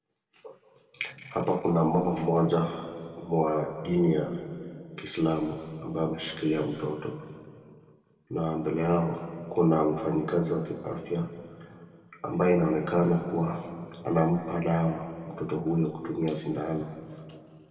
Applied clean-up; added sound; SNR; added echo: none; none; none; reverberation time 2.3 s.